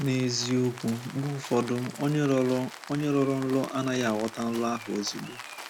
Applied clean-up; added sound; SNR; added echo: none; Rain; 15 dB; none.